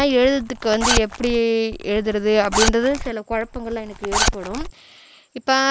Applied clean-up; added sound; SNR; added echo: none; Zipper (clothing); 4 dB; none.